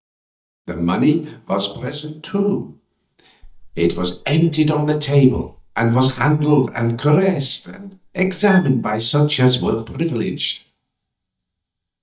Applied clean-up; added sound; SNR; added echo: neural mask model DeepFilterNet 3.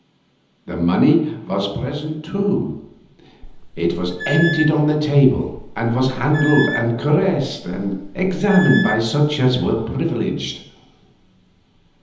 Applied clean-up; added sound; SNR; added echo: none; Squeak / Screech; 10 dB; reverberation time 0.9 s.